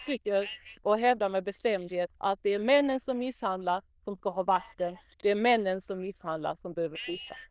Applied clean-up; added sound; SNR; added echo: neural diffusion model UNIVERSE++.